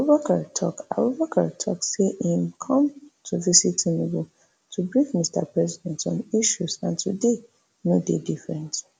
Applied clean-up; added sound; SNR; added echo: none; none; none; none.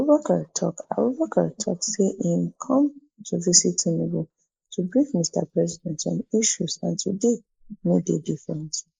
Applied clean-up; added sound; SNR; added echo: neural mask model Resemble Enhance denoiser.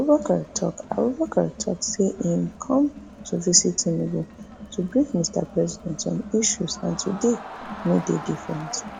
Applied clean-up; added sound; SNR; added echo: none; Crowd; 15 dB; none.